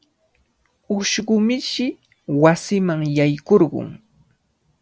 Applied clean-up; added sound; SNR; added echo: none; none; none; none.